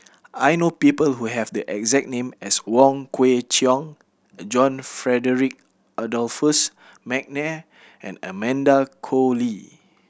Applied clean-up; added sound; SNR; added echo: none; none; none; none.